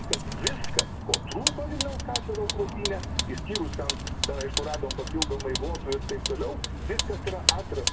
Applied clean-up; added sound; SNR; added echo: none; Vehicle; -4 dB; reverberation time 1.0 s.